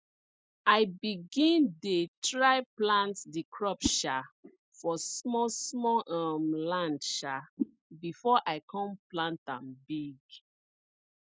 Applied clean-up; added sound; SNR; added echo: neural mask model Resemble Enhance denoiser.